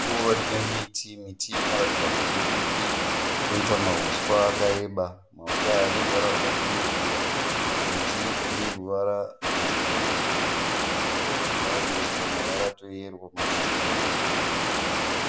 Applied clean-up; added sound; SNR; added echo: none; Water; -5 dB; none.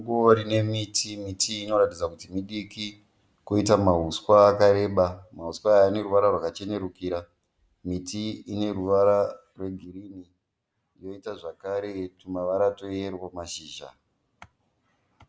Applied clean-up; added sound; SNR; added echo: none; none; none; none.